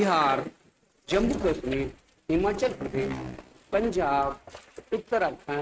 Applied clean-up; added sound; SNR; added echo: neural mask model RNNoise.